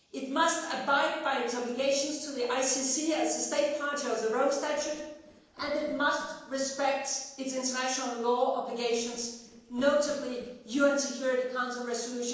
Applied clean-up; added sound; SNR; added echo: neural separator model SepFormer DNS4.